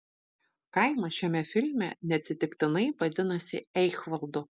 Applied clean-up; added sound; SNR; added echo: none; none; none; none.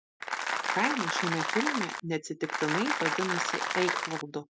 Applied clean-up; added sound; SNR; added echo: none; Applause; -2 dB; none.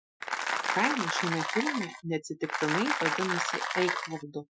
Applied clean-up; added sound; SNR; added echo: classical method Wiener filter.